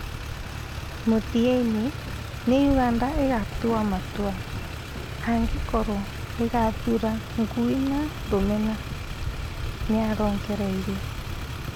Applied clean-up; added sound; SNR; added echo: none; Motor vehicle (road); 5 dB; none.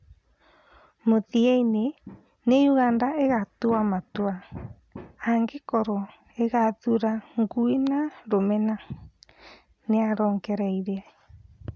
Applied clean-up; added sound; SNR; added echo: none; none; none; none.